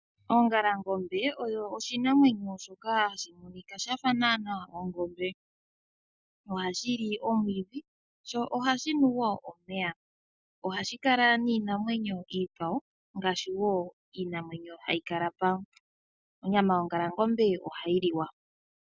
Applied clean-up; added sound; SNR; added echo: none; none; none; none.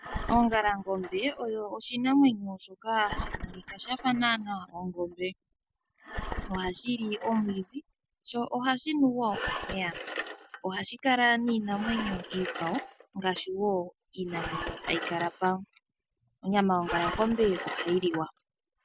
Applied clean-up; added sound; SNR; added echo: none; Engine; 10 dB; none.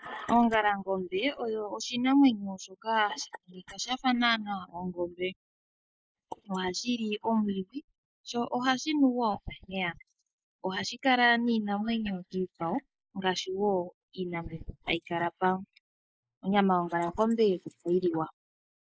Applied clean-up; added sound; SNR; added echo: neural mask model Resemble Enhance denoiser.